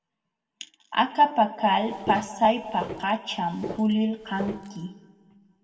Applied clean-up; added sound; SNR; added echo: none; Walk, footsteps; 13 dB; reverberation time 1.3 s.